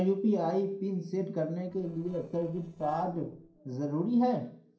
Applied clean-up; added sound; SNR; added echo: neural separator model SepFormer DNS4.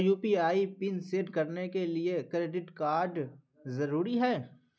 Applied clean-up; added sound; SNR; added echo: none; none; none; none.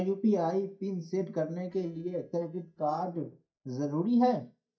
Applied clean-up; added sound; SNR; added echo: neural mask model DeepFilterNet 3.